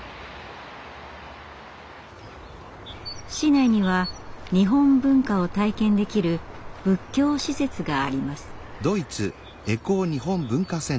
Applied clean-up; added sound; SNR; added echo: none; none; none; none.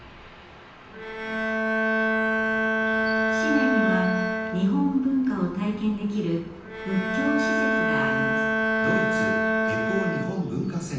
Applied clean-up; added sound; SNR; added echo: none; Bowed string instrument; -2 dB; reverberation time 0.9 s.